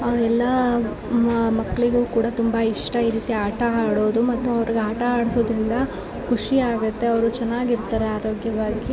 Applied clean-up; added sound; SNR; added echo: none; none; none; none.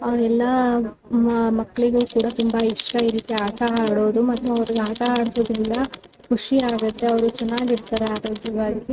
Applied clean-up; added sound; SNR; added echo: neural mask model RNNoise.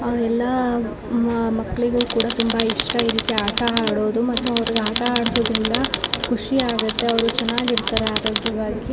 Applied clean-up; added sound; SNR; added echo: none; Tools; 4 dB; none.